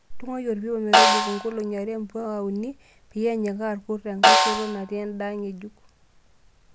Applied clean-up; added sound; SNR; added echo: none; Snare drum; -5 dB; none.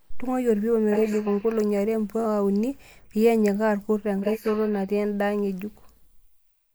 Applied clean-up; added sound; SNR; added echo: neural mask model Resemble Enhance denoiser.